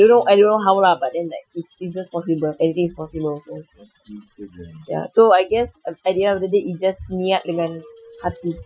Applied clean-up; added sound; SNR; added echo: classical method Wiener filter.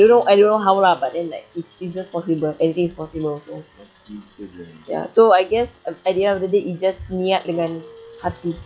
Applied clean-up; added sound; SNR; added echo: classical method log-MMSE.